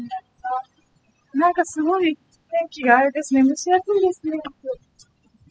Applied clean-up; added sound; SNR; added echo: classical method spectral subtraction.